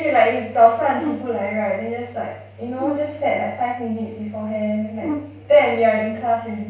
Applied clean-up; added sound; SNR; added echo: none; Brass instrument; 10 dB; reverberation time 0.7 s.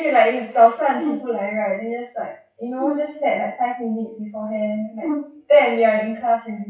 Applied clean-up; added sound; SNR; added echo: classical method WPE with log-MMSE.